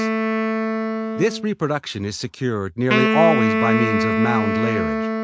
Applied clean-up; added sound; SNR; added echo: none; Wind instrument, woodwind instrument; -1 dB; none.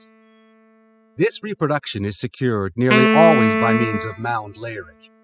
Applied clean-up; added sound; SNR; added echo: classical method spectral subtraction.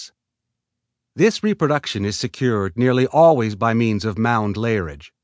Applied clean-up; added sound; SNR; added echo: none; none; none; none.